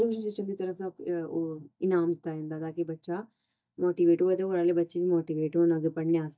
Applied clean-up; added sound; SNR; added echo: neural mask model DeepFilterNet 3.